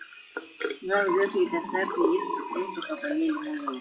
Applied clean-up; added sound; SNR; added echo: classical method WPE with log-MMSE.